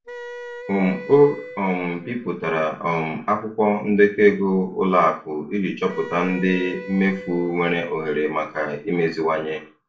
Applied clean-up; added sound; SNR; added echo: none; Wind instrument, woodwind instrument; 16 dB; reverberation time 0.3 s.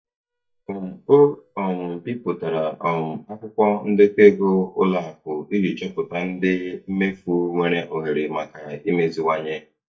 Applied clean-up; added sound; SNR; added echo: neural mask model DeepFilterNet 3.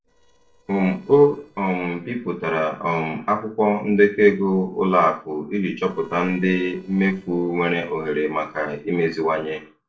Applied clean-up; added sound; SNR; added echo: neural separator model SepFormer DNS4.